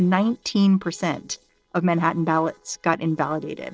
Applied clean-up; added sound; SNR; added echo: neural separator model SepFormer DNS4.